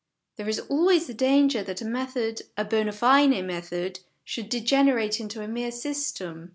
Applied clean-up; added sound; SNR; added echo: none; none; none; none.